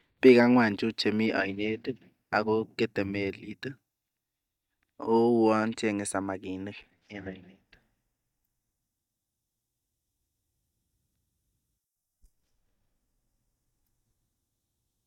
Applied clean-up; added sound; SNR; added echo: neural mask model DeepFilterNet 3.